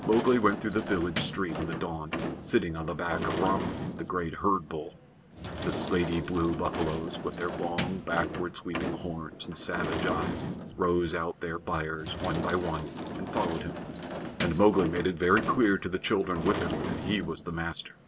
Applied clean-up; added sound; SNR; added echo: none; Sliding door / Slam; 6 dB; none.